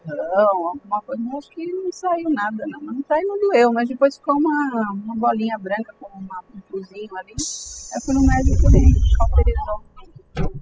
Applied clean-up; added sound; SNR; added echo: classical method spectral subtraction.